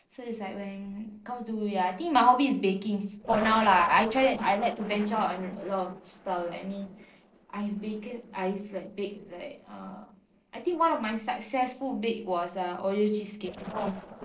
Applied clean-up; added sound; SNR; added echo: neural separator model SepFormer DNS4.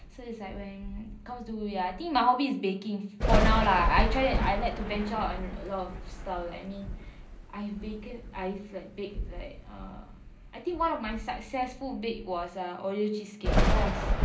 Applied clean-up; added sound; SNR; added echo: none; Thunder; 0 dB; reverberation time 0.5 s.